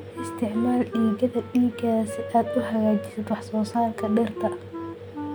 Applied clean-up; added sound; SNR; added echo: none; Wind instrument, woodwind instrument; 11 dB; none.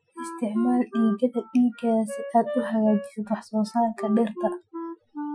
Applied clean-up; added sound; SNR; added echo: classical method Wiener filter.